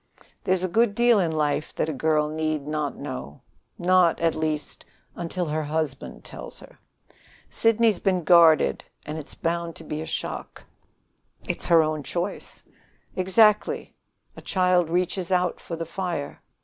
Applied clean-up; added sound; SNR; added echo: none; none; none; none.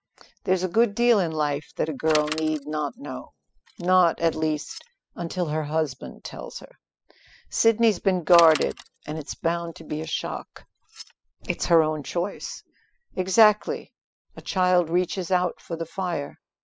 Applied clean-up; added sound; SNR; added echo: classical method spectral subtraction.